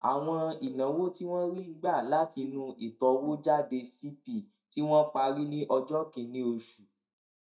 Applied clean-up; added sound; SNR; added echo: neural mask model DeepFilterNet 3.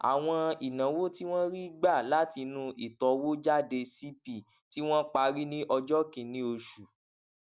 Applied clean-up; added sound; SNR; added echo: none; none; none; none.